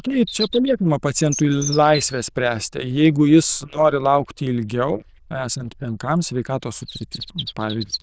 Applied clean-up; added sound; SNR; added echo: neural diffusion model UNIVERSE++.